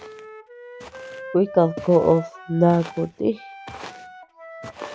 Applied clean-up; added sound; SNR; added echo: none; Wind instrument, woodwind instrument + Walk, footsteps; 14 dB; none.